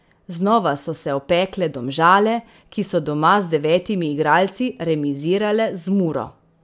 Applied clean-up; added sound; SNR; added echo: none; none; none; none.